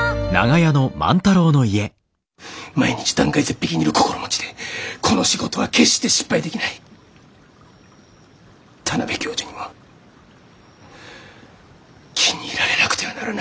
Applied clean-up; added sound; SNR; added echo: none; none; none; none.